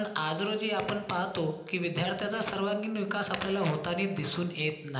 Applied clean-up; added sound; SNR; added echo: none; none; none; reverberation time 0.9 s.